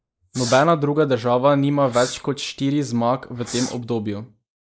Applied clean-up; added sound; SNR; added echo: neural mask model Resemble Enhance denoiser.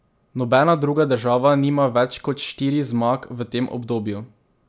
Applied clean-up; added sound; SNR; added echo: none; none; none; none.